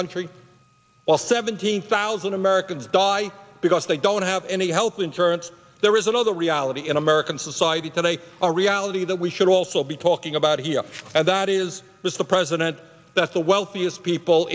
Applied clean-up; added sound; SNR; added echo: none; none; none; none.